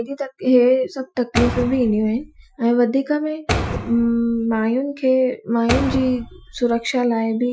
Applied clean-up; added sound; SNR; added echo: classical method Wiener filter.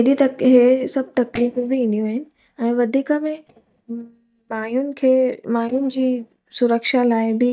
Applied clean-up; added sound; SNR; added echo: neural mask model DeepFilterNet 3.